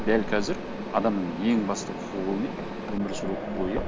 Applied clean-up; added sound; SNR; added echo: none; Mechanisms; 4 dB; none.